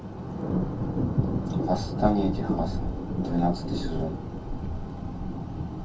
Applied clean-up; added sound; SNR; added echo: none; Thunder; -2 dB; reverberation time 0.1 s.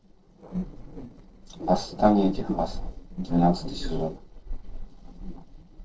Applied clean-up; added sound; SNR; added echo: neural separator model SepFormer DNS4.